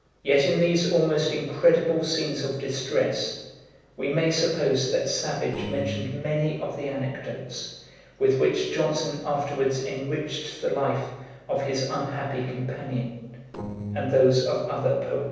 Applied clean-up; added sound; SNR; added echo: neural separator model SepFormer DNS4.